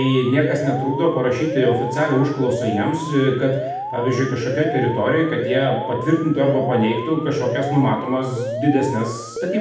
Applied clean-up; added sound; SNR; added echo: none; Alarm; 8 dB; reverberation time 0.8 s.